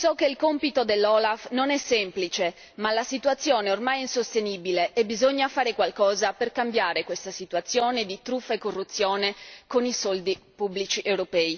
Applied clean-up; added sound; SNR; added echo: none; none; none; none.